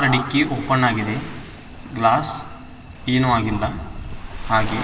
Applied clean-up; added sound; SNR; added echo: none; Waves, surf; 11 dB; reverberation time 2.5 s.